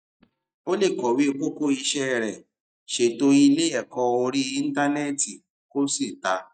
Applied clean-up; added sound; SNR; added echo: neural mask model DeepFilterNet 3.